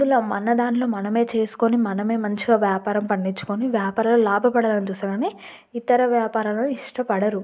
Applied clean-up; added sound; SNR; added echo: none; none; none; none.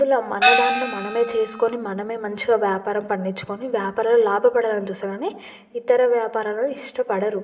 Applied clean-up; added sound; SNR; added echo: none; Gong; -1 dB; reverberation time 1.7 s.